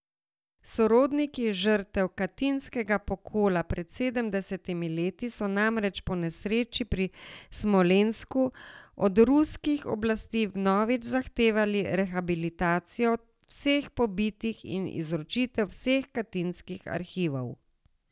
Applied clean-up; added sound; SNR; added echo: none; none; none; none.